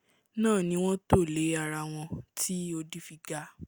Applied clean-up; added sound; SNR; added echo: none; none; none; none.